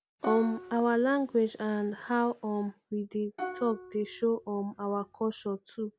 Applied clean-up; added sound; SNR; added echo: none; Plucked string instrument; 14 dB; none.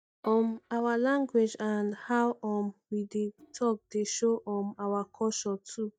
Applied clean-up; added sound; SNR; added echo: neural mask model DeepFilterNet 3.